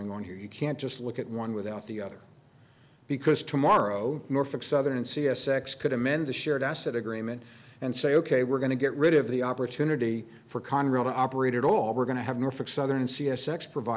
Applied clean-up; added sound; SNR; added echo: none; none; none; none.